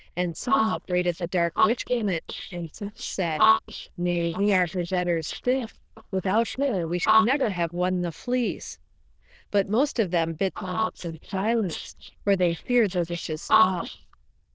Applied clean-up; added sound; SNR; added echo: neural diffusion model UNIVERSE++.